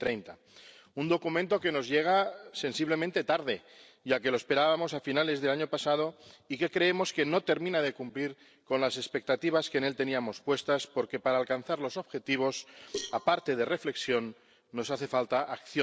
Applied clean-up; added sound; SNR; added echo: neural separator model SepFormer DNS4.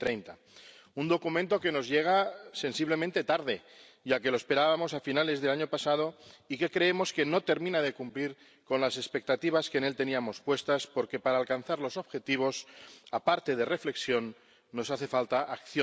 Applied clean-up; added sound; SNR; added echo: none; none; none; none.